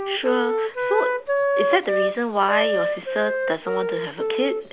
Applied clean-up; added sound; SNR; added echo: none; Wind instrument, woodwind instrument; -1 dB; none.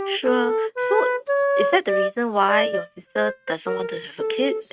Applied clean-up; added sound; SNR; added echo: neural mask model RNNoise.